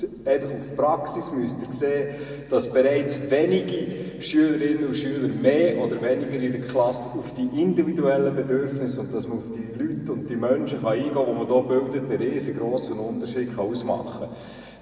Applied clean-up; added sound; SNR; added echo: none; none; none; reverberation time 2.0 s.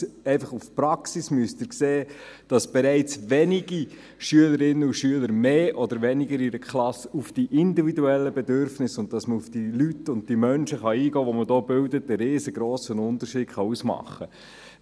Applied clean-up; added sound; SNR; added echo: none; none; none; none.